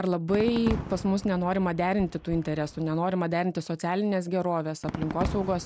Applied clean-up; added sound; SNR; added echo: none; Fireworks; 10 dB; none.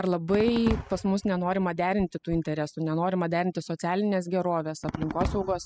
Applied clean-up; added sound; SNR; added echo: classical method spectral subtraction.